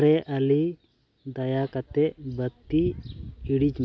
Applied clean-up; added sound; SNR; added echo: none; none; none; none.